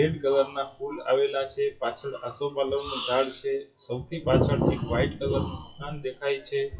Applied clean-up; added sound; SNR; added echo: classical method WPE with log-MMSE.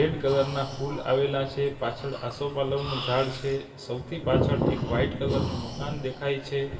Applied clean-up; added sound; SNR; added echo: none; Breathing; 15 dB; reverberation time 1.0 s.